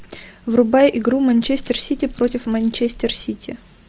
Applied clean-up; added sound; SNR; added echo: none; Keys jangling; 16 dB; none.